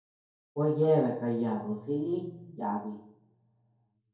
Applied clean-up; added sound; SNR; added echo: none; none; none; reverberation time 2.3 s.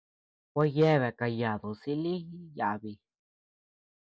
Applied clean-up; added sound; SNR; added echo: none; none; none; none.